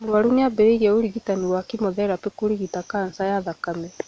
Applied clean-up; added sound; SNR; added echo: none; none; none; none.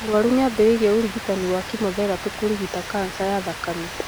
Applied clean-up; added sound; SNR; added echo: none; Rain; 11 dB; none.